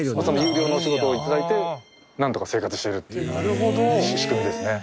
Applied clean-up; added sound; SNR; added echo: none; none; none; none.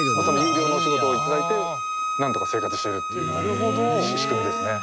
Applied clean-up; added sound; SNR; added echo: none; Bowed string instrument; 1 dB; none.